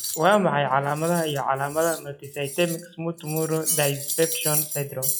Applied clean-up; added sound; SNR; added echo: classical method log-MMSE.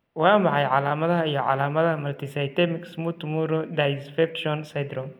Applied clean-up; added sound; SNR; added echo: none; none; none; none.